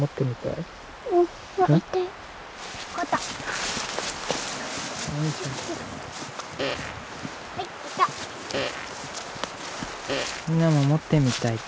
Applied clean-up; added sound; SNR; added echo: none; Fart; 8 dB; none.